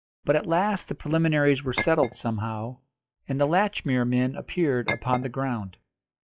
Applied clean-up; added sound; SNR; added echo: classical method log-MMSE.